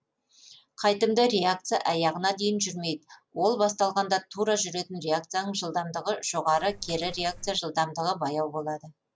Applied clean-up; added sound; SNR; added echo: none; Coin (dropping); 17 dB; none.